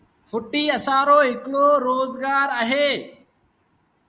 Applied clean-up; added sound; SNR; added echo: none; none; none; none.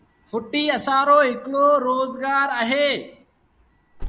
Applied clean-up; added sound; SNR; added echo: none; Alarm; 19 dB; none.